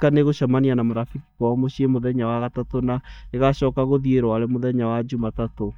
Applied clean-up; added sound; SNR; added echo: neural mask model DeepFilterNet 3.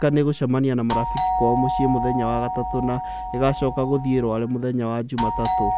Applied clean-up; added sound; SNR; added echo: none; Doorbell; 3 dB; none.